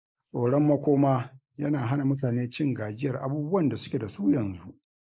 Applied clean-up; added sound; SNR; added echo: neural mask model Resemble Enhance denoiser.